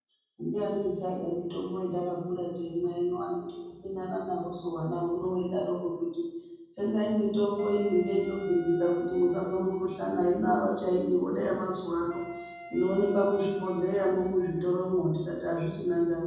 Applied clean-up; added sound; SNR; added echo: none; Wind instrument, woodwind instrument; 18 dB; reverberation time 1.1 s.